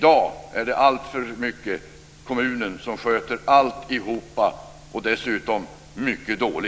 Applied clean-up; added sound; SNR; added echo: none; none; none; none.